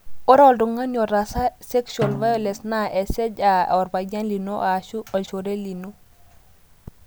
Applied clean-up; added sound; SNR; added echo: none; Snare drum; 13 dB; none.